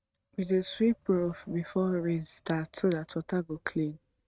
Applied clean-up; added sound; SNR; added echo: neural mask model RNNoise.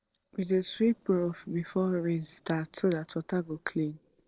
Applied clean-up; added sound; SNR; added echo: neural separator model SepFormer DNS4.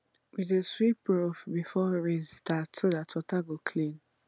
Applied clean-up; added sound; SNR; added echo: none; none; none; none.